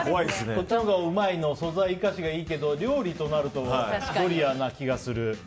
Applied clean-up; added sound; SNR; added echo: none; none; none; none.